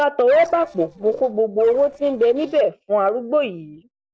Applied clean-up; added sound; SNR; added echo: neural separator model SepFormer DNS4.